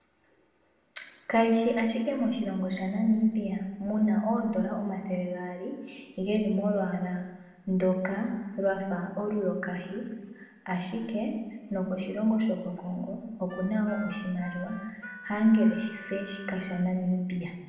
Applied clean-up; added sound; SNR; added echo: none; Harmonica; 16 dB; reverberation time 1.2 s.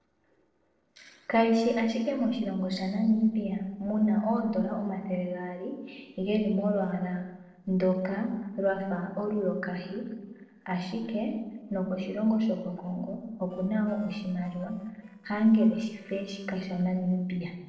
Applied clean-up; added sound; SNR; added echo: neural separator model SepFormer DNS4.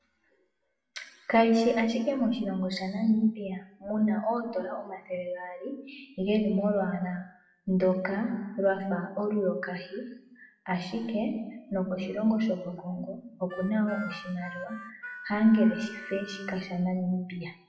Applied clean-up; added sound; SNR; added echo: classical method WPE with log-MMSE.